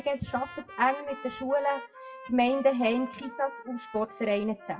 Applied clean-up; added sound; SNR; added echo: classical method WPE with log-MMSE.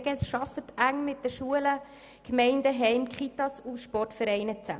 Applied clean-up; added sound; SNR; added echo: none; none; none; none.